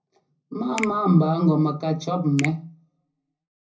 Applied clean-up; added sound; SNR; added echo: none; Finger snapping; 15 dB; reverberation time 0.4 s.